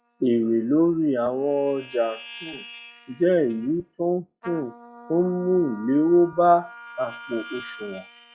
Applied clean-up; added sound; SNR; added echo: classical method log-MMSE.